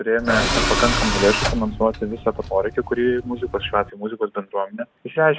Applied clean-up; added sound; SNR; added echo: none; Tools; 3 dB; none.